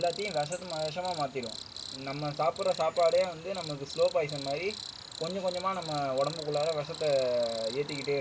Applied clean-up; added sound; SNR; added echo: none; Cricket; 11 dB; reverberation time 0.2 s.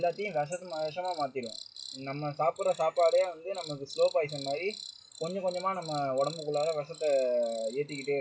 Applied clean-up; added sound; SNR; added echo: classical method WPE with log-MMSE.